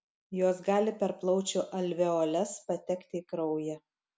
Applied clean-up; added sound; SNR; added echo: none; none; none; none.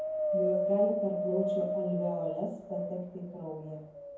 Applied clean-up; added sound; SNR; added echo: none; Wind; -2 dB; reverberation time 0.9 s.